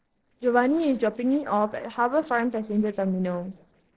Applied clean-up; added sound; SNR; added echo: neural separator model SepFormer DNS4.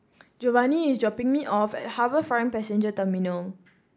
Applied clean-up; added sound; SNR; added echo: none; none; none; none.